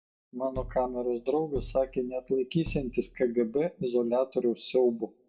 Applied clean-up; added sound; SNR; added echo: none; Bass drum; 14 dB; reverberation time 0.3 s.